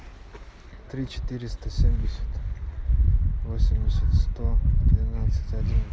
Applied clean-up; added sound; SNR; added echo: none; none; none; none.